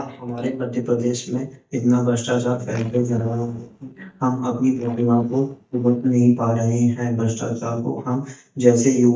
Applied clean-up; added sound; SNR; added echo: neural mask model DeepFilterNet 3.